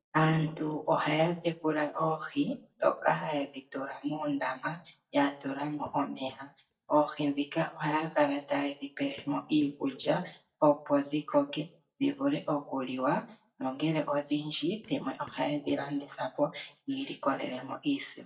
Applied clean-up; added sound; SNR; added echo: neural mask model DeepFilterNet 3.